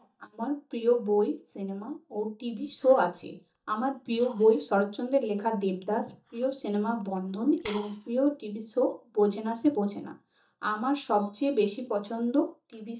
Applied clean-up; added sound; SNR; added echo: neural mask model DeepFilterNet 3.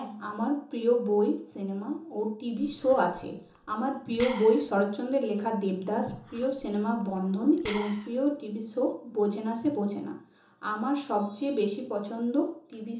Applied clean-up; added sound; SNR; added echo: none; Liquid; 16 dB; reverberation time 1.2 s.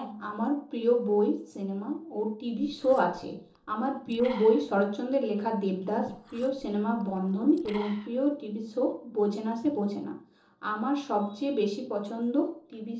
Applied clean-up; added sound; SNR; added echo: neural separator model SepFormer DNS4.